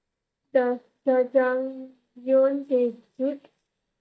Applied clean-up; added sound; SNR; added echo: neural mask model DeepFilterNet 3.